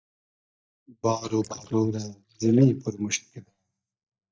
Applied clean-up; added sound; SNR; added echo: neural mask model DeepFilterNet 3.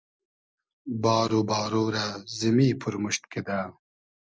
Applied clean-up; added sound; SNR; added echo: none; none; none; none.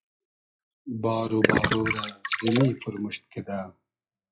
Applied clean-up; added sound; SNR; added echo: classical method WPE with log-MMSE.